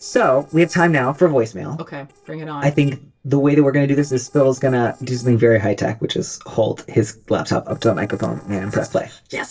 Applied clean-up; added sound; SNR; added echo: neural separator model SepFormer DNS4.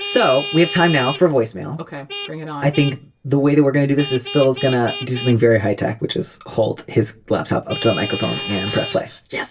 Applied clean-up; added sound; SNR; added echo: none; Vehicle horn, car horn, honking; 12 dB; reverberation time 0.1 s.